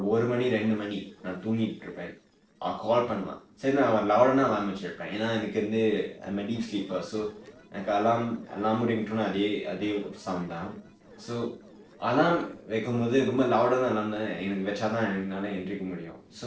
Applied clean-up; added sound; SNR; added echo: neural separator model SepFormer DNS4.